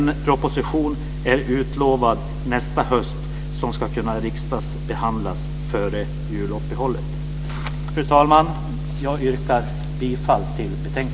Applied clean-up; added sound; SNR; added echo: none; none; none; none.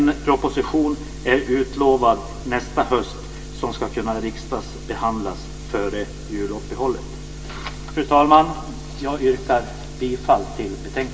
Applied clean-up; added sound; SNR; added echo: none; none; none; reverberation time 2.7 s.